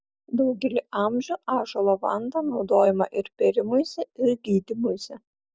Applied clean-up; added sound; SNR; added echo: none; none; none; none.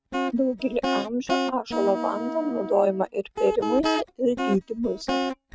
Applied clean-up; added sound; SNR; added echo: neural mask model RNNoise.